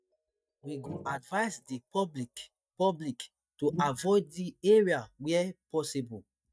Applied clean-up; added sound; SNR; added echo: neural mask model DeepFilterNet 3.